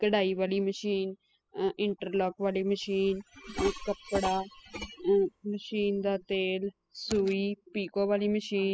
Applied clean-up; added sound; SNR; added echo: classical method spectral subtraction.